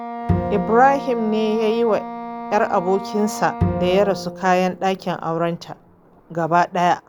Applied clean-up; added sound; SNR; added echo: none; Wind instrument, woodwind instrument + Bowed string instrument; 8 dB; none.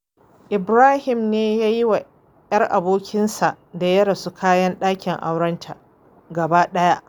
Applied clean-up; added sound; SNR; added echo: none; none; none; none.